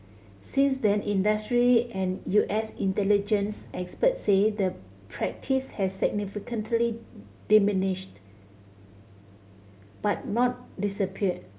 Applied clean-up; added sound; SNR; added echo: none; none; none; none.